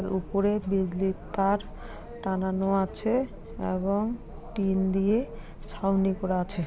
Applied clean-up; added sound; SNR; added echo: none; none; none; none.